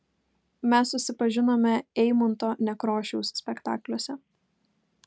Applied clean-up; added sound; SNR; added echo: none; none; none; none.